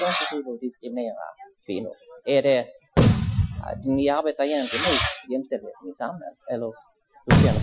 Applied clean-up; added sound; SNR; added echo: classical method Wiener filter.